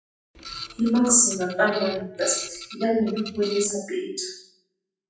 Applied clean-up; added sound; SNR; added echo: classical method WPE with log-MMSE.